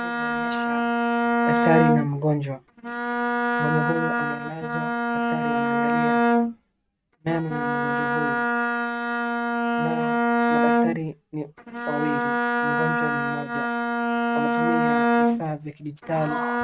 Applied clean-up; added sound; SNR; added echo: neural mask model RNNoise.